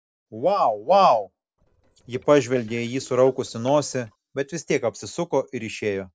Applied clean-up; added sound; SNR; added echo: neural separator model SepFormer DNS4.